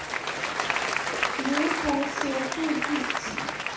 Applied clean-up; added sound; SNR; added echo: none; Applause; -2 dB; reverberation time 0.6 s.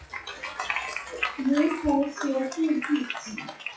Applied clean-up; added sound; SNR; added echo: classical method WPE with log-MMSE.